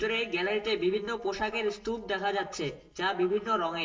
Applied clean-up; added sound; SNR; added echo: neural separator model SepFormer DNS4.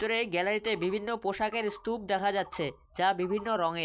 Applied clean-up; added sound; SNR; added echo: none; none; none; none.